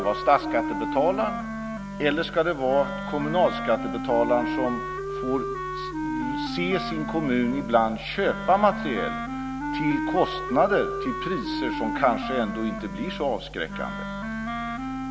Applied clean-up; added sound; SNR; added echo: none; Wind instrument, woodwind instrument; 5 dB; none.